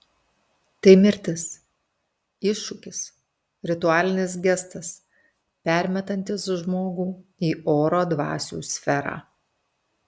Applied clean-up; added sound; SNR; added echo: none; none; none; none.